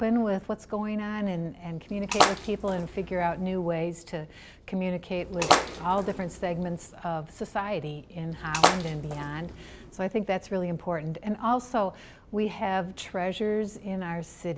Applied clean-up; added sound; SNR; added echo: none; Splash, splatter; -1 dB; none.